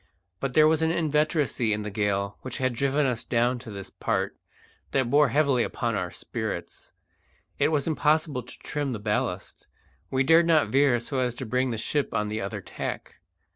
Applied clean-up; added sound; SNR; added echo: none; none; none; none.